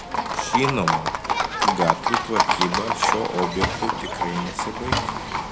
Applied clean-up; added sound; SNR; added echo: none; Livestock, farm animals, working animals; -5 dB; none.